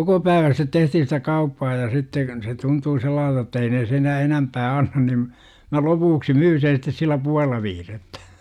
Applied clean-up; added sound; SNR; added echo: none; none; none; none.